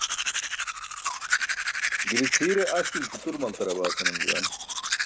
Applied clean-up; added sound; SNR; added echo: none; Domestic sounds, home sounds; -3 dB; none.